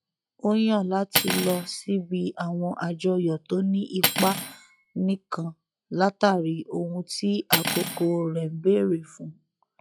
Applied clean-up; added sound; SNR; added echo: classical method log-MMSE.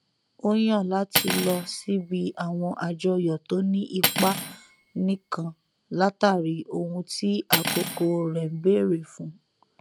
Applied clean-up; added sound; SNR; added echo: none; Cutlery, silverware; 6 dB; none.